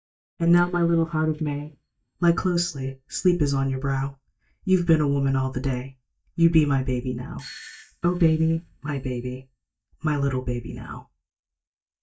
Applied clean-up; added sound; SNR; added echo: neural mask model DeepFilterNet 3.